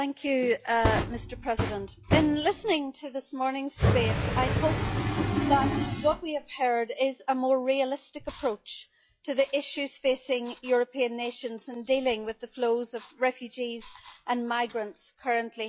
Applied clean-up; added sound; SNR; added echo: classical method log-MMSE.